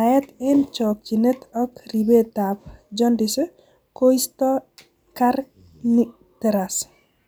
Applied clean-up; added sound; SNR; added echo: none; none; none; none.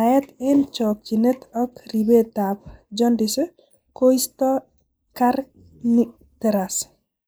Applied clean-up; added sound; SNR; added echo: neural mask model Resemble Enhance denoiser.